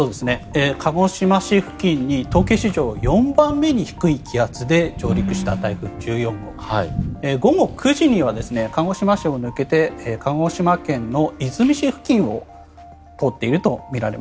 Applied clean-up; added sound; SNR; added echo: none; Thunder; 14 dB; none.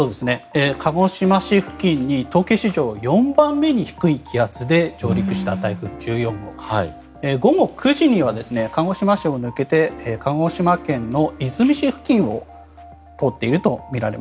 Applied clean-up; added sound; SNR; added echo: none; none; none; none.